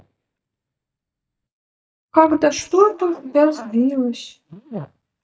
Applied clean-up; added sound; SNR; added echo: neural mask model DeepFilterNet 3.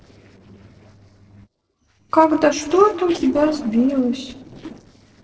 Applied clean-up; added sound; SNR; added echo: neural separator model SepFormer DNS4.